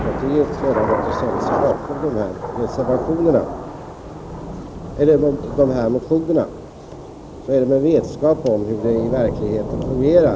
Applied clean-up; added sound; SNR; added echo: none; Thunder / Rain; 7 dB; none.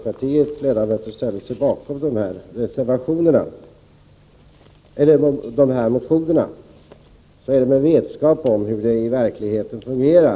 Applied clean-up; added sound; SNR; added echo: none; none; none; none.